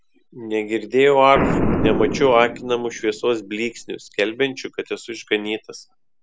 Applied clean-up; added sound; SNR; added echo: none; Boom; 6 dB; none.